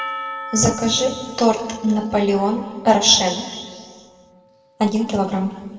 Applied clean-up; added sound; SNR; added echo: none; Percussion; 15 dB; reverberation time 1.8 s.